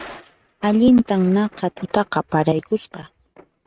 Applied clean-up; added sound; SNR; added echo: neural mask model RNNoise.